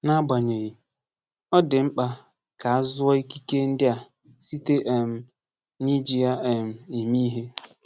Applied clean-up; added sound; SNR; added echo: none; none; none; none.